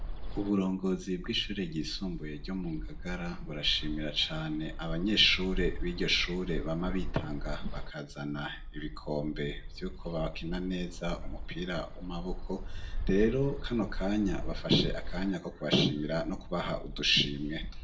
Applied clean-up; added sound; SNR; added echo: none; Bird; 5 dB; reverberation time 0.4 s.